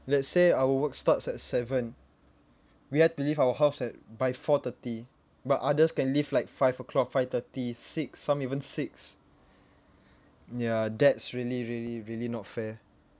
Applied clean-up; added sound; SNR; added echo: none; none; none; none.